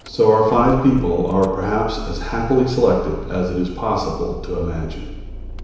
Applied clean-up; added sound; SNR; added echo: none; Idling / Engine starting / Door / Car; 11 dB; reverberation time 1.0 s.